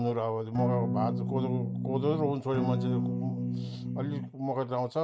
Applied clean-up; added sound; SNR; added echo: neural mask model RNNoise.